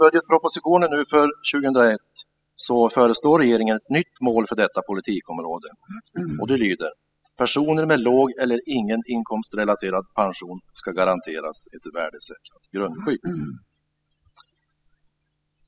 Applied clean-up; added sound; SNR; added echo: classical method spectral subtraction.